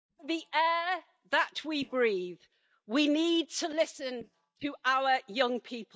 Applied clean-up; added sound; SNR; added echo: neural mask model DeepFilterNet 3.